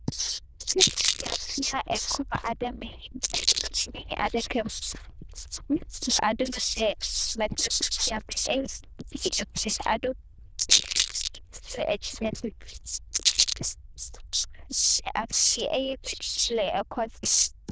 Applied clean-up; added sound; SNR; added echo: neural diffusion model UNIVERSE++.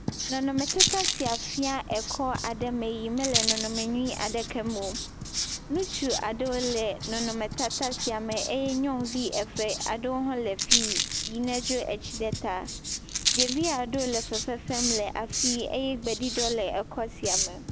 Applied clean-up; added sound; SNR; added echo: none; Rattle + Writing; 1 dB; none.